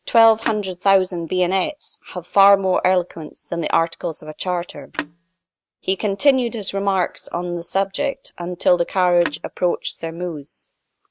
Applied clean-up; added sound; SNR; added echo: neural mask model RNNoise.